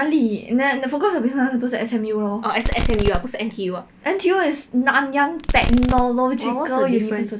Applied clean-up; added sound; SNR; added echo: none; Fireworks; 2 dB; none.